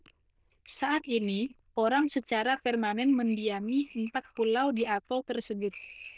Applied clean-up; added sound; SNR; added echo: neural diffusion model UNIVERSE++.